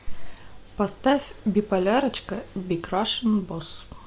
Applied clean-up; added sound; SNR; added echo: none; none; none; none.